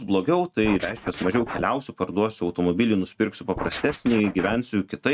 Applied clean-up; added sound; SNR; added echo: neural mask model RNNoise.